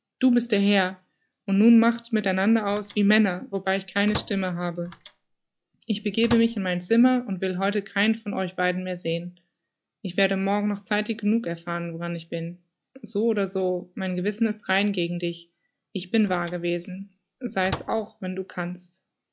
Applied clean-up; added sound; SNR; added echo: classical method log-MMSE.